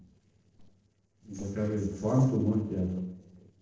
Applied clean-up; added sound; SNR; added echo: neural separator model SepFormer DNS4.